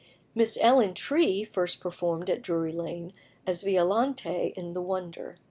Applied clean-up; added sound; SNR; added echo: none; none; none; none.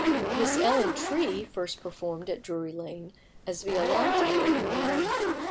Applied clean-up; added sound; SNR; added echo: none; Zipper (clothing); -2 dB; none.